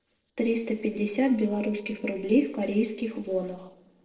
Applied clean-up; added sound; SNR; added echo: neural separator model SepFormer DNS4.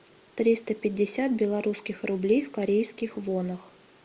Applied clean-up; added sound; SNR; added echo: none; none; none; none.